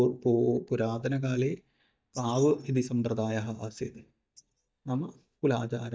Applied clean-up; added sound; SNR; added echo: neural mask model DeepFilterNet 3.